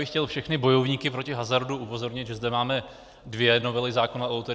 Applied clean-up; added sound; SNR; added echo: none; none; none; none.